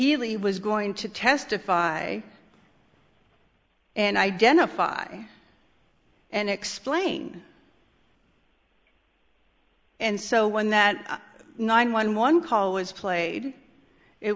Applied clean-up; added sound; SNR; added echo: none; none; none; none.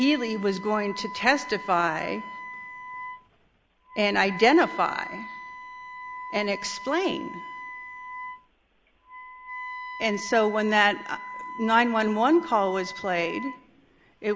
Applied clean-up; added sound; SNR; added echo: none; Wind instrument, woodwind instrument; 12 dB; none.